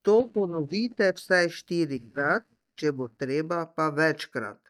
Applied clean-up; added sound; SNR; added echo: neural mask model DeepFilterNet 3.